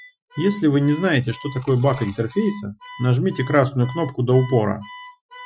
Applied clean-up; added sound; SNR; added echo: classical method Wiener filter.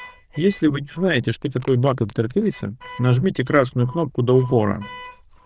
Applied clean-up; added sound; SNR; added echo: neural diffusion model UNIVERSE++.